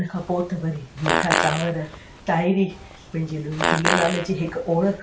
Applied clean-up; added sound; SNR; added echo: none; Fart; 2 dB; reverberation time 0.3 s.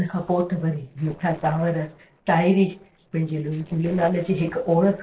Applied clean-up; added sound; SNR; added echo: neural separator model SepFormer DNS4.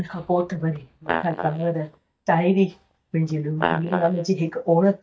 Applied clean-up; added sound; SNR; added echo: neural mask model DeepFilterNet 3.